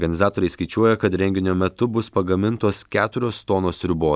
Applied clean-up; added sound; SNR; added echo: none; none; none; none.